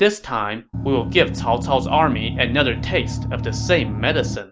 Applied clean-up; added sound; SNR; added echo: none; Engine; 4 dB; none.